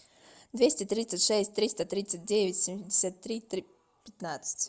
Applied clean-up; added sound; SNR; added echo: none; none; none; none.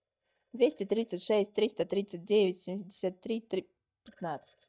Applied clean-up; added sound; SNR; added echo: neural mask model DeepFilterNet 3.